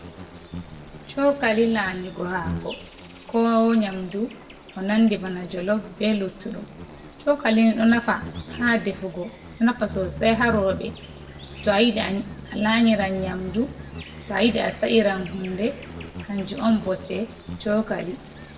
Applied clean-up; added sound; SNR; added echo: none; Insect; 14 dB; reverberation time 0.6 s.